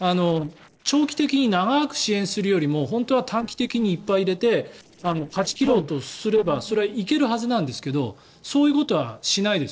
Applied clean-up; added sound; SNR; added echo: neural separator model SepFormer DNS4.